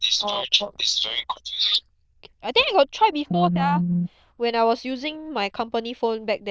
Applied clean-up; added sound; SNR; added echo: neural diffusion model UNIVERSE++.